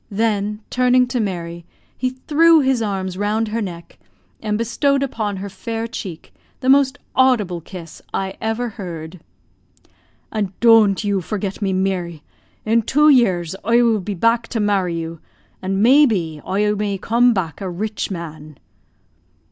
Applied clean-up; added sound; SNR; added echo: none; none; none; none.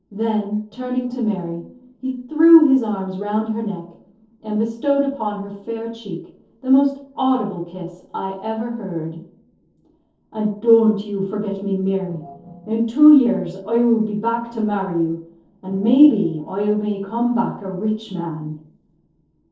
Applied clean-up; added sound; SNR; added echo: neural separator model SepFormer DNS4.